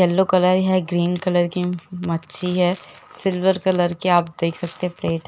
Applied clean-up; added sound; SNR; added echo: none; none; none; none.